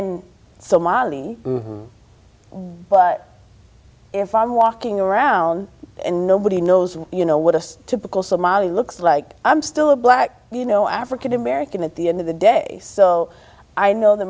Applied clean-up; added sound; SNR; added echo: none; none; none; none.